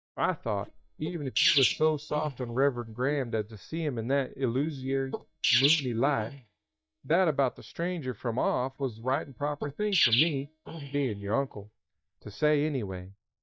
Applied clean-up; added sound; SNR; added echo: neural mask model DeepFilterNet 3.